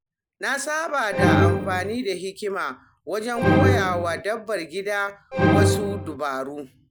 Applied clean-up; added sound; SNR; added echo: none; Musical instrument; -4 dB; none.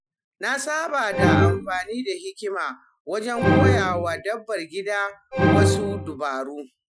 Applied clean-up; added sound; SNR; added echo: classical method Wiener filter.